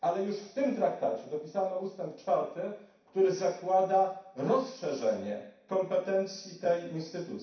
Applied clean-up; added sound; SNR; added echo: none; none; none; reverberation time 0.6 s.